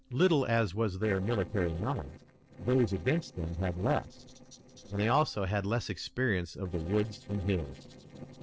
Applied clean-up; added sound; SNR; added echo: neural separator model SepFormer DNS4.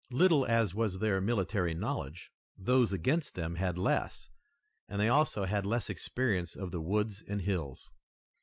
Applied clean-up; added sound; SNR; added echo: none; none; none; none.